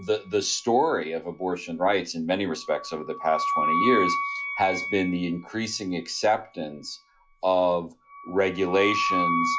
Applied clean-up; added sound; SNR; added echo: classical method log-MMSE.